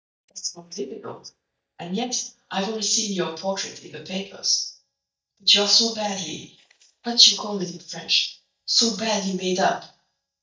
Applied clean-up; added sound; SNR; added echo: neural mask model DeepFilterNet 3.